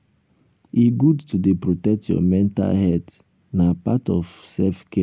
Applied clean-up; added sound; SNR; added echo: none; none; none; none.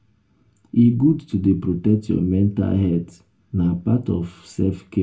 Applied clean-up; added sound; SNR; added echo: none; none; none; reverberation time 0.2 s.